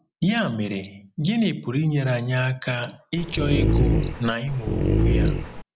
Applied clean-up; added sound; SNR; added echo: none; Dog; -4 dB; none.